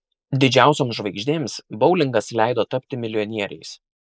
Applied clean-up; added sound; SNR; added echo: neural mask model Resemble Enhance denoiser.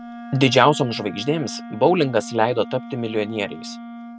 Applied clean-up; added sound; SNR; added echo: none; Wind instrument, woodwind instrument; 14 dB; none.